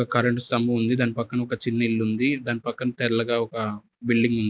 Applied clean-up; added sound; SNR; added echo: none; none; none; none.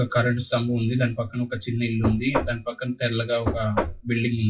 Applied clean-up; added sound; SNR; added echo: classical method WPE with log-MMSE.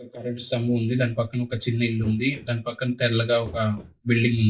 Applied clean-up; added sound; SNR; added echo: neural mask model DeepFilterNet 3.